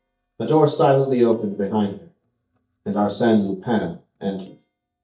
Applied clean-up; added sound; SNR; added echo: neural mask model DeepFilterNet 3.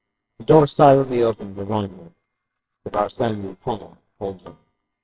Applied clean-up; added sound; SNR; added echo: neural separator model SepFormer WHAMR!.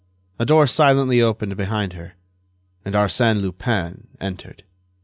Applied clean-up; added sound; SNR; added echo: none; none; none; none.